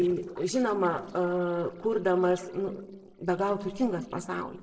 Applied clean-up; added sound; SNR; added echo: neural separator model SepFormer DNS4.